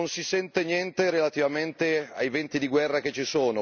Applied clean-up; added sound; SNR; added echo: none; none; none; none.